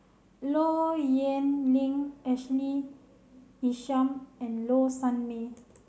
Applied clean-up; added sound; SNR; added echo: none; none; none; none.